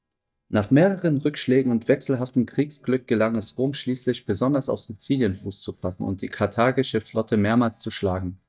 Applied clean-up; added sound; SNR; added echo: neural mask model DeepFilterNet 3.